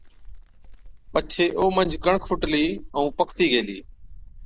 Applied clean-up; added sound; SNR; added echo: none; Wind; 13 dB; none.